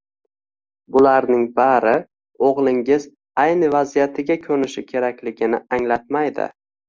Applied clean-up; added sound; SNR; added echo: none; none; none; none.